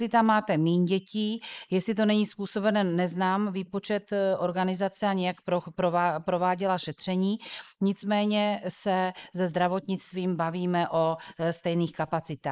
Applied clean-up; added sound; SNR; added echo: neural mask model Resemble Enhance denoiser.